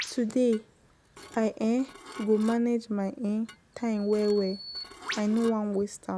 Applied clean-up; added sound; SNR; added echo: none; Dishes, pots, and pans / Glass + Bird vocalization, bird call, bird song; 16 dB; none.